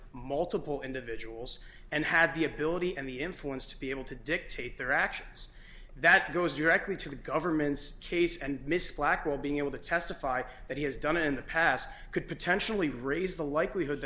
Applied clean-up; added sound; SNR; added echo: none; none; none; none.